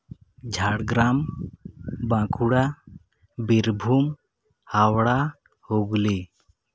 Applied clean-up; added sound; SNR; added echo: none; none; none; none.